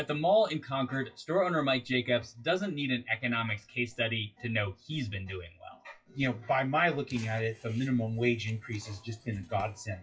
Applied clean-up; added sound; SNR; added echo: classical method WPE with log-MMSE.